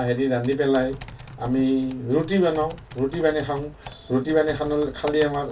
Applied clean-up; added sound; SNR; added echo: none; Typing; 17 dB; reverberation time 0.2 s.